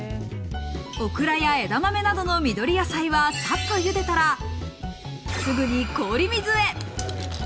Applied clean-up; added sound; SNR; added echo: none; none; none; none.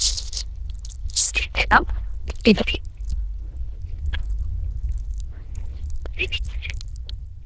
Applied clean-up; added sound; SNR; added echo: neural diffusion model UNIVERSE++.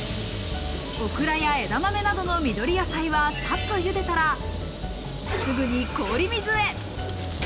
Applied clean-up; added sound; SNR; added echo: none; Sliding door / Hiss; 2 dB; none.